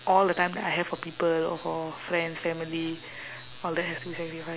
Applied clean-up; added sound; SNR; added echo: none; none; none; none.